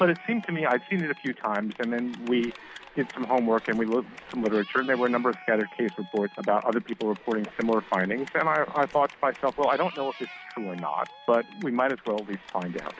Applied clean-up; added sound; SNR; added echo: none; Cheering / Clapping; 19 dB; none.